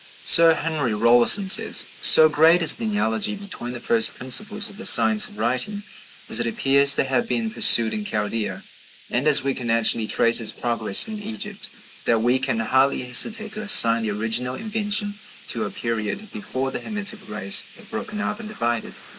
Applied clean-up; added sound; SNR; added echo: neural mask model Resemble Enhance denoiser.